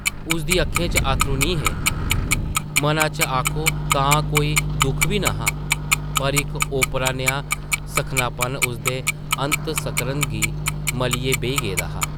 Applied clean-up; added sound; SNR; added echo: none; Tick-tock + Microwave oven; -3 dB; none.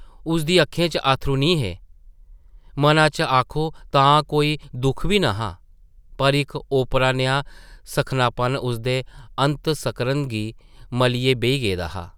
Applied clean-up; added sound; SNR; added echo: none; none; none; none.